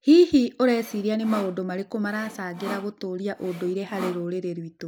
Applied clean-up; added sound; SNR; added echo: none; Sawing; 15 dB; none.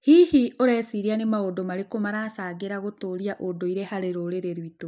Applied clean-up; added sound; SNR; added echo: none; none; none; none.